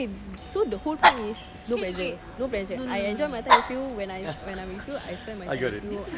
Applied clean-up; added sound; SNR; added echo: none; Dog; -2 dB; none.